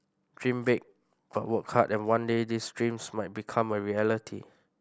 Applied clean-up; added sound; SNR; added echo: none; none; none; none.